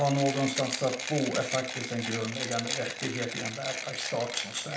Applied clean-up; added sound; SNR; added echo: none; Mechanisms; 5 dB; reverberation time 0.4 s.